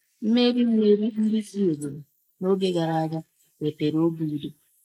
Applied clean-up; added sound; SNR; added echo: neural mask model Resemble Enhance denoiser.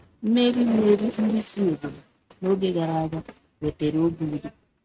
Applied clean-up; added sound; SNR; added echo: neural mask model RNNoise.